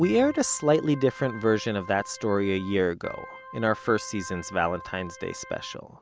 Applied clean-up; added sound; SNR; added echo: none; Organ; 17 dB; none.